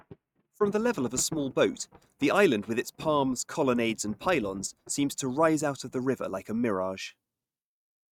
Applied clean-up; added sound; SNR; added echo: neural mask model RNNoise.